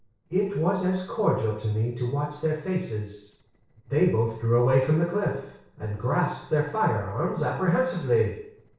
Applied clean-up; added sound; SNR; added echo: neural separator model SepFormer DNS4.